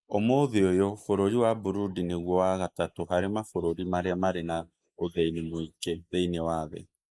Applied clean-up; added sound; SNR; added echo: neural mask model Resemble Enhance denoiser.